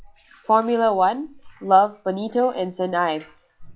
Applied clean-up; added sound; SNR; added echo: classical method log-MMSE.